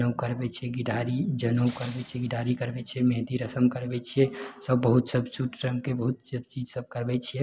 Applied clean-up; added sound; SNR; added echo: none; Tools; 20 dB; none.